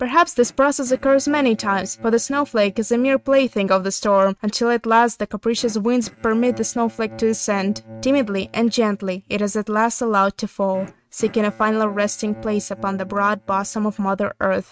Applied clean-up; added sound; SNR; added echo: neural mask model RNNoise.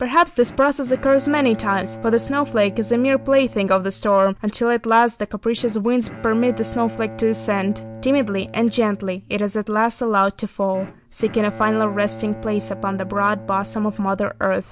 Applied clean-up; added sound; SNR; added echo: none; Bowed string instrument; 16 dB; none.